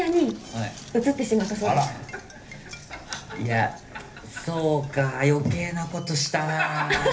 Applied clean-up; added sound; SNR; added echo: none; Knock; 17 dB; reverberation time 0.3 s.